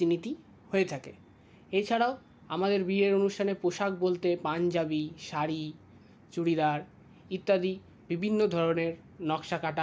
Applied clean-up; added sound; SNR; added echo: none; none; none; none.